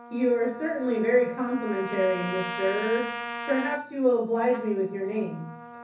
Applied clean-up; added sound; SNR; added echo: none; Trumpet; 10 dB; reverberation time 0.6 s.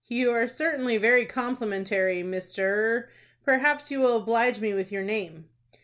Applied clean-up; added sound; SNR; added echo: none; none; none; none.